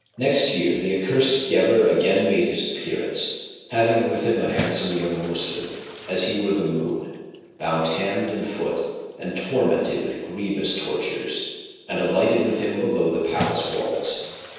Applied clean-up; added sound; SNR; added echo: none; Bathtub (filling or washing) / Splash, splatter; 18 dB; reverberation time 1.2 s.